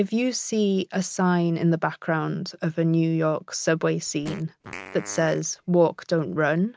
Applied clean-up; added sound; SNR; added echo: none; Fart; 18 dB; none.